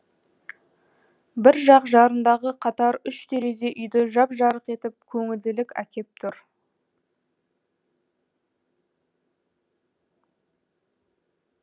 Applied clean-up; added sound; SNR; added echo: none; none; none; none.